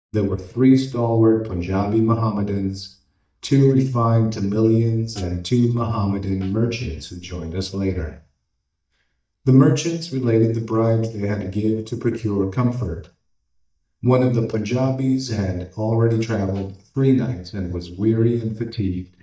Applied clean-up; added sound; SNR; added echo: neural mask model DeepFilterNet 3.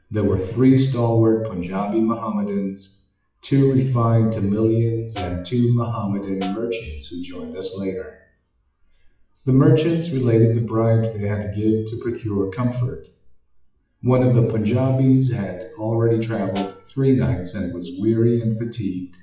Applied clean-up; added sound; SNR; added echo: classical method WPE with log-MMSE.